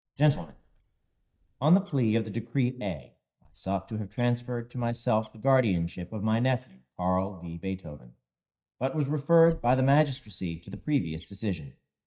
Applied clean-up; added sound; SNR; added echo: neural mask model DeepFilterNet 3.